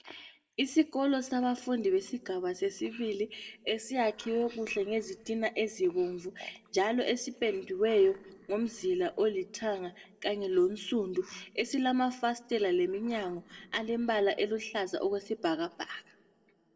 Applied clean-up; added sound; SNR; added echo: neural separator model SepFormer DNS4.